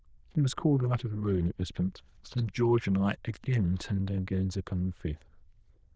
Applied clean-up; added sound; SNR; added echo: neural diffusion model UNIVERSE++.